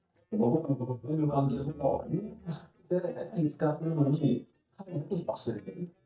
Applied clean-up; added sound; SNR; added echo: neural mask model DeepFilterNet 3.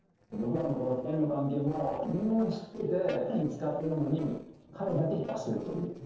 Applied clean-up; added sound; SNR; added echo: neural separator model SepFormer DNS4.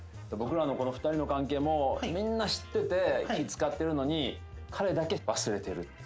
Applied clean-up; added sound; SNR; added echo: none; none; none; none.